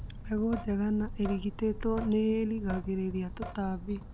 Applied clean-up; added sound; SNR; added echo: none; Drip / Sink (filling or washing); 9 dB; none.